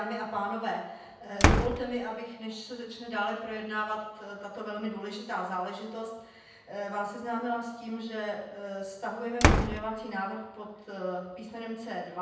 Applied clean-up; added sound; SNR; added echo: none; Slam; -5 dB; reverberation time 0.9 s.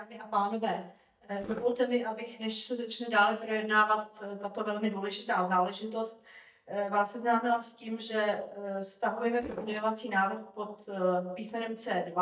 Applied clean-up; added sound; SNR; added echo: neural mask model DeepFilterNet 3.